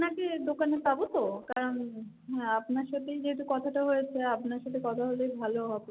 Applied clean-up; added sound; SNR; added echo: none; none; none; none.